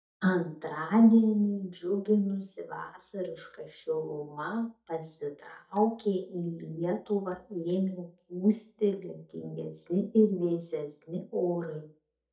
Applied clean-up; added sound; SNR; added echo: neural mask model DeepFilterNet 3.